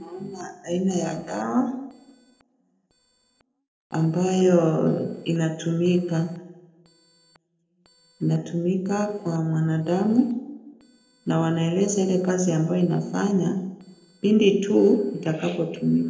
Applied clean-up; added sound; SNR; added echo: neural separator model SepFormer DNS4.